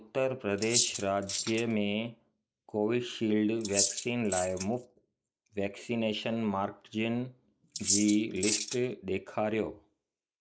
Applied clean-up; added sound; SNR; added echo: neural mask model Resemble Enhance denoiser.